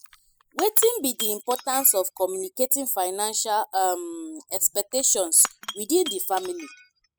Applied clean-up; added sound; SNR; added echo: classical method spectral subtraction.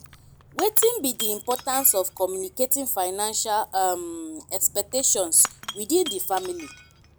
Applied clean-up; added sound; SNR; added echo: none; Shatter / Crushing; 17 dB; none.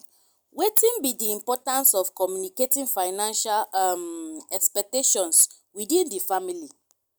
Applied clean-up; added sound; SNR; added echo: none; none; none; none.